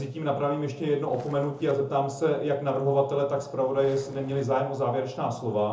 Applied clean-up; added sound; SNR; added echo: neural separator model SepFormer DNS4.